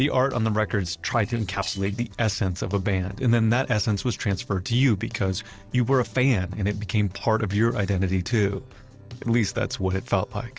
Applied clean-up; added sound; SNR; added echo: neural separator model SepFormer DNS4.